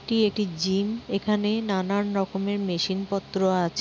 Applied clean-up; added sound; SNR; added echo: none; none; none; none.